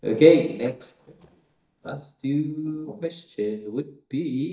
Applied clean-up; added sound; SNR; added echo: neural mask model DeepFilterNet 3.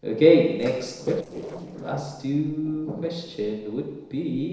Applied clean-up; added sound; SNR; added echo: neural separator model SepFormer DNS4.